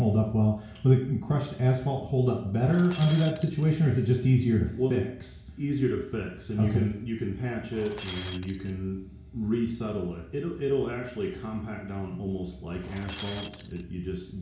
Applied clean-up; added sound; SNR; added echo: none; Shatter; 16 dB; reverberation time 0.6 s.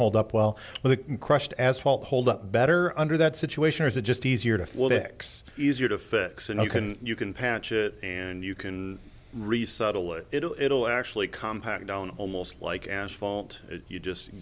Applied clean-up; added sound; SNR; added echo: none; none; none; none.